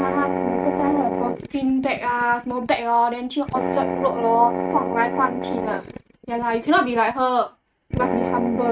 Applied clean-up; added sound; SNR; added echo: neural mask model RNNoise.